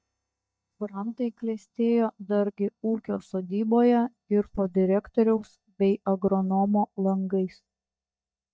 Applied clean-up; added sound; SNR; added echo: neural mask model DeepFilterNet 3.